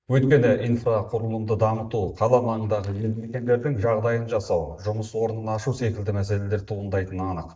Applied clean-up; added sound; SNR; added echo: neural mask model DeepFilterNet 3.